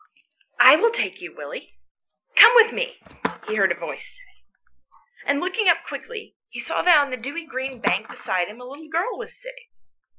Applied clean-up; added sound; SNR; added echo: classical method Wiener filter.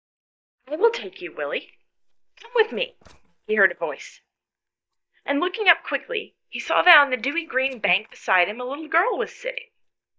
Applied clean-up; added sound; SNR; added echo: neural mask model DeepFilterNet 3.